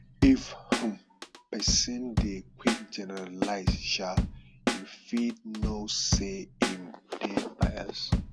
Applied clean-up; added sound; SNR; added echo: none; Drum / Drum kit; 0 dB; none.